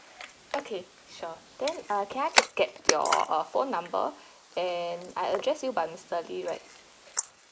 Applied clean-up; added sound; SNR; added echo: neural mask model Resemble Enhance denoiser.